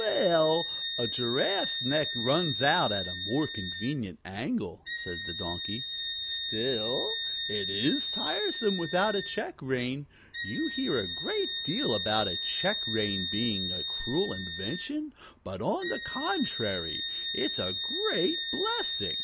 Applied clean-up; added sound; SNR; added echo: none; Wind instrument, woodwind instrument; 2 dB; none.